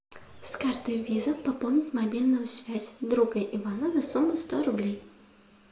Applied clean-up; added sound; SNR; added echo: none; Bird; 16 dB; reverberation time 0.8 s.